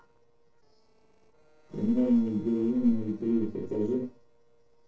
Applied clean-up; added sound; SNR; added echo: neural separator model SepFormer DNS4.